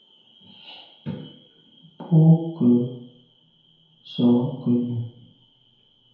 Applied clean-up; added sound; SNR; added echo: none; none; none; reverberation time 0.9 s.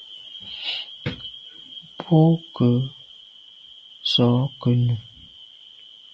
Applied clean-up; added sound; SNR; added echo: none; none; none; none.